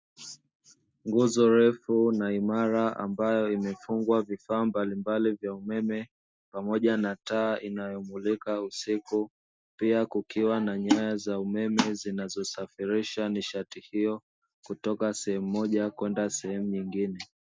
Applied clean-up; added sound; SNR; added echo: none; none; none; none.